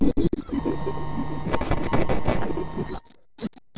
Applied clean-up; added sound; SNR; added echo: neural separator model SepFormer DNS4.